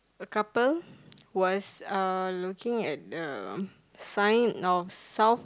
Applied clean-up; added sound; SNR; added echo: none; none; none; none.